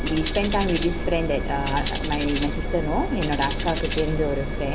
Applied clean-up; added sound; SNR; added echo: none; Tambourine + Engine; 1 dB; none.